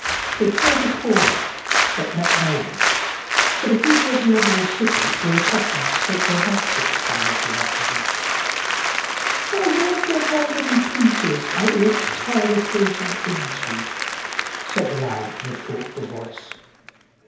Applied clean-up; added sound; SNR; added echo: none; Applause; -1 dB; reverberation time 0.8 s.